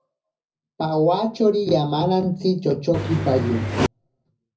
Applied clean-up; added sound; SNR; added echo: none; Engine; 2 dB; reverberation time 0.4 s.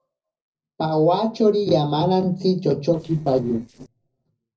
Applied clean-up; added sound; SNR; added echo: neural separator model SepFormer DNS4.